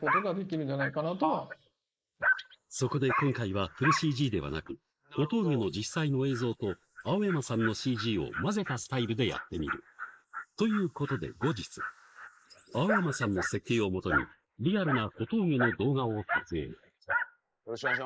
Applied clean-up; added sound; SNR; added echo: neural mask model Resemble Enhance denoiser.